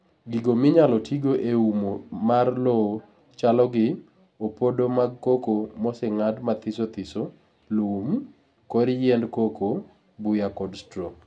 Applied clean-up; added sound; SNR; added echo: none; none; none; none.